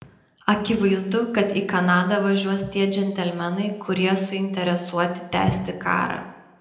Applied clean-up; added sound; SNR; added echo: none; none; none; reverberation time 0.8 s.